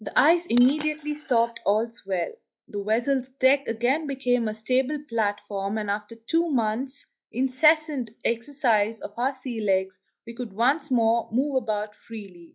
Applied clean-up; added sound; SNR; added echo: classical method log-MMSE.